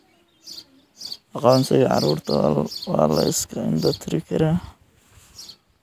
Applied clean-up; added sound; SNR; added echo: none; none; none; none.